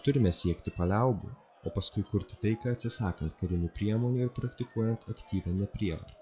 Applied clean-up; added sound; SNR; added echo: classical method log-MMSE.